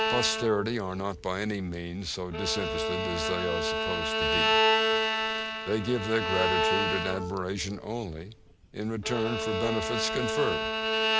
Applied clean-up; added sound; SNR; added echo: none; Bowed string instrument; -2 dB; none.